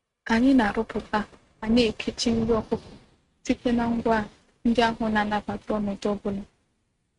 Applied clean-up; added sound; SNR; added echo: neural mask model RNNoise.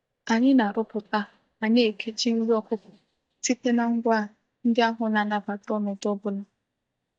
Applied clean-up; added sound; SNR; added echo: neural mask model DeepFilterNet 3.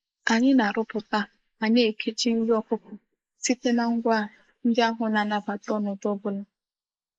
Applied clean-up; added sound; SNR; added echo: neural mask model Resemble Enhance denoiser.